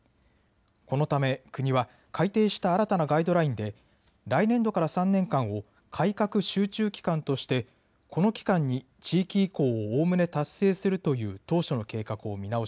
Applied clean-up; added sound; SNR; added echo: none; none; none; none.